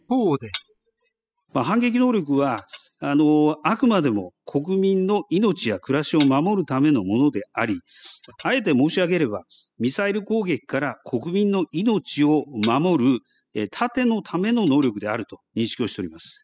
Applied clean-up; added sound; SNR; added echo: classical method spectral subtraction.